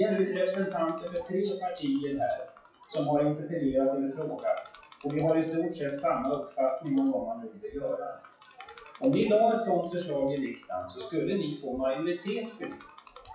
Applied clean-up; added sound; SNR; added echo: classical method WPE with log-MMSE.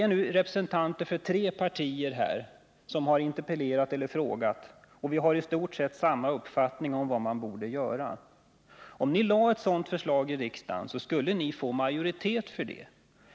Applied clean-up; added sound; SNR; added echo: none; none; none; none.